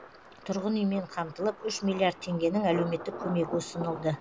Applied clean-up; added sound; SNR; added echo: none; Thunder; 12 dB; none.